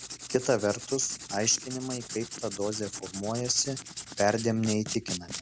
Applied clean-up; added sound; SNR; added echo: none; Writing; 10 dB; none.